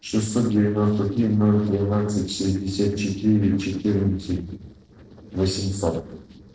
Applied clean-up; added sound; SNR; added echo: neural separator model SepFormer DNS4.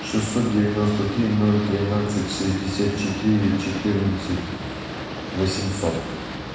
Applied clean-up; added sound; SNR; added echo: none; Boat, Water vehicle; 8 dB; reverberation time 1.0 s.